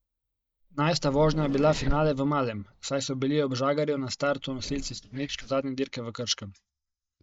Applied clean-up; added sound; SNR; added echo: neural mask model DeepFilterNet 3.